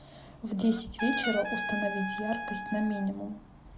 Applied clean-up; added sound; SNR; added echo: none; Trumpet; 5 dB; none.